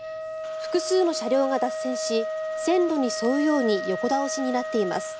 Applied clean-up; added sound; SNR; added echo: none; Wind instrument, woodwind instrument; 6 dB; none.